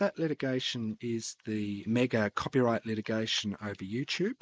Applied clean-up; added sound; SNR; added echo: neural mask model Resemble Enhance denoiser.